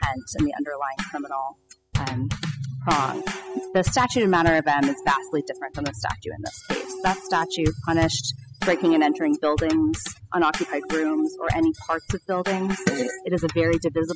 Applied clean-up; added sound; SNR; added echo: classical method spectral subtraction.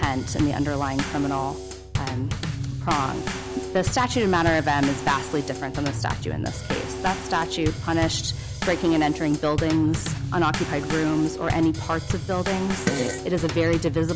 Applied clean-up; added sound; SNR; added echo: none; Bass drum / Snare drum / Drum kit + Fart; 4 dB; none.